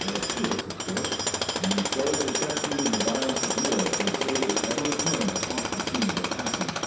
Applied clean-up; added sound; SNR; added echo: none; Tools; -3 dB; reverberation time 0.7 s.